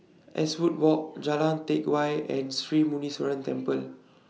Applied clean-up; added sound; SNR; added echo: none; none; none; none.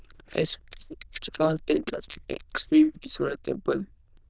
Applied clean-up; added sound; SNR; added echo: neural diffusion model UNIVERSE++.